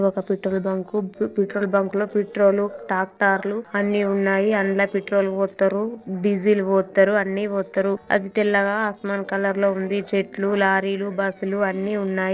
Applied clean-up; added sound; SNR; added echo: neural separator model SepFormer DNS4.